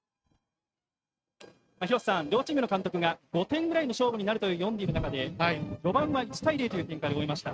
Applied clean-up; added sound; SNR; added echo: neural mask model RNNoise.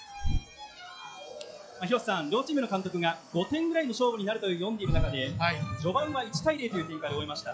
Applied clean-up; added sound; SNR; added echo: classical method log-MMSE.